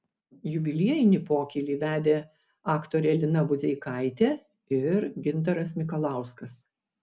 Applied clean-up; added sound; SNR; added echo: none; none; none; none.